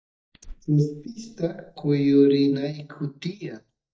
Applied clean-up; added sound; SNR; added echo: neural mask model DeepFilterNet 3.